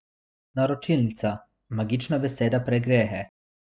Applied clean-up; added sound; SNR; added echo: none; none; none; none.